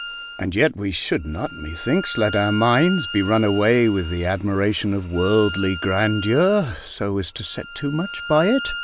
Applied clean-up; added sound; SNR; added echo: none; Bowed string instrument; 12 dB; none.